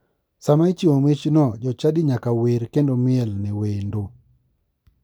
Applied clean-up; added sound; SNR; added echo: none; none; none; none.